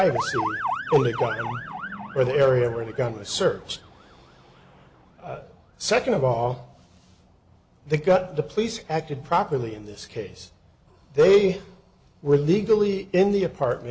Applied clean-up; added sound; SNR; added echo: none; Motor vehicle (road) / Siren; 13 dB; none.